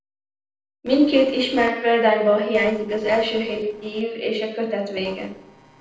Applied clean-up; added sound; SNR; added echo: neural separator model SepFormer DNS4.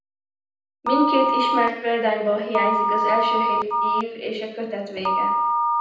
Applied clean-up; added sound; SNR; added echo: none; Telephone; -2 dB; reverberation time 0.9 s.